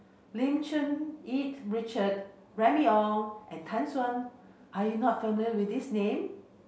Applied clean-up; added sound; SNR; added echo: none; none; none; none.